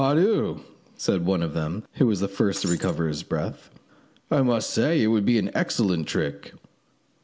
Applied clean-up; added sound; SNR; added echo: none; Shatter; 12 dB; none.